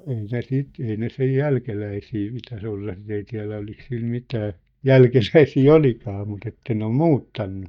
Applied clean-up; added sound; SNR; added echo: neural mask model DeepFilterNet 3.